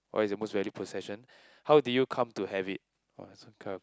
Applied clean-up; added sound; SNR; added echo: none; none; none; none.